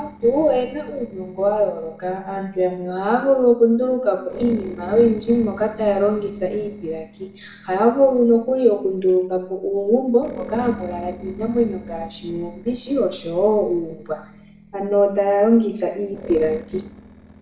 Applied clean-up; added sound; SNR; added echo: neural separator model SepFormer DNS4.